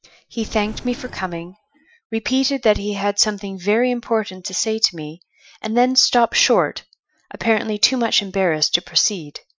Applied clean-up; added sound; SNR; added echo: classical method Wiener filter.